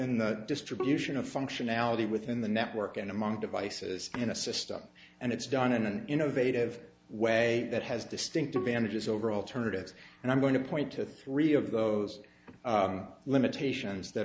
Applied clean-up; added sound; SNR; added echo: none; Bowed string instrument; 14 dB; none.